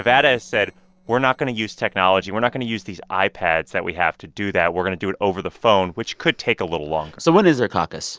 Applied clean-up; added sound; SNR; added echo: neural separator model SepFormer DNS4.